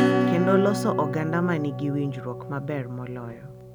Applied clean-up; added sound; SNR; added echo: none; Acoustic guitar / Strum; 1 dB; none.